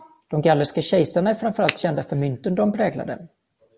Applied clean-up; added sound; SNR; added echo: none; Finger snapping; 7 dB; none.